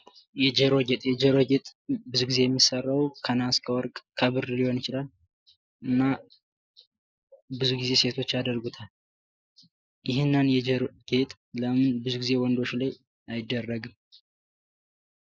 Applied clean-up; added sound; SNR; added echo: neural mask model Resemble Enhance denoiser.